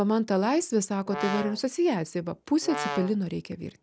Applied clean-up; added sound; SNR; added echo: none; Brass instrument; 7 dB; none.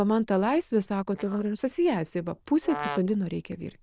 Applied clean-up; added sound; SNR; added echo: neural diffusion model UNIVERSE++.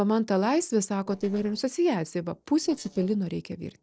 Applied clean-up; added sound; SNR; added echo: neural separator model SepFormer DNS4.